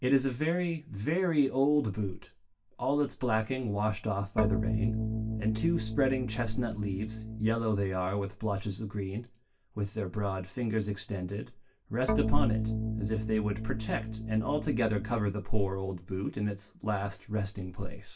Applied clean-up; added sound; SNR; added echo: none; Organ; 2 dB; reverberation time 0.2 s.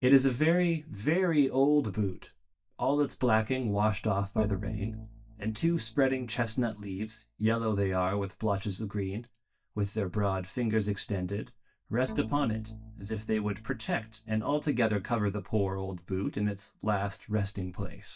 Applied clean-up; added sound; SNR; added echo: neural mask model DeepFilterNet 3.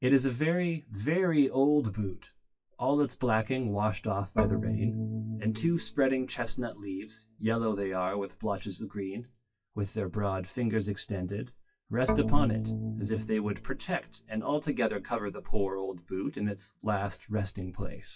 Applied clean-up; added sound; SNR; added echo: classical method WPE with log-MMSE.